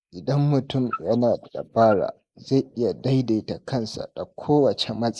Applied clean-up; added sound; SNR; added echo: neural mask model Resemble Enhance denoiser.